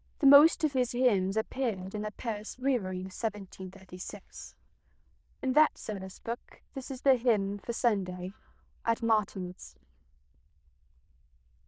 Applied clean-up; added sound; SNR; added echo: neural diffusion model UNIVERSE++.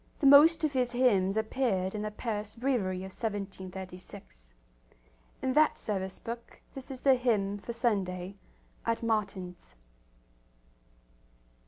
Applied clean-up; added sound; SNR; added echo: none; none; none; none.